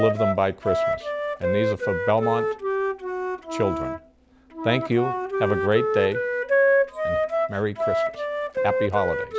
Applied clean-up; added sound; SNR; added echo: none; Wind instrument, woodwind instrument; -2 dB; none.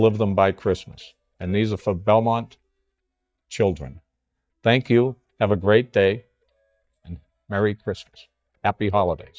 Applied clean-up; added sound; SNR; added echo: neural mask model DeepFilterNet 3.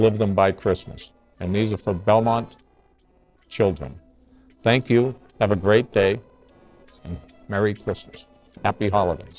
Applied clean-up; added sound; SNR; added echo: neural separator model SepFormer DNS4.